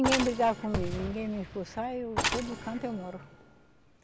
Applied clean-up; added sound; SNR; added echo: none; Fireworks + Mechanisms; 3 dB; none.